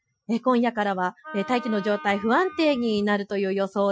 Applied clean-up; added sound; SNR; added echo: classical method Wiener filter.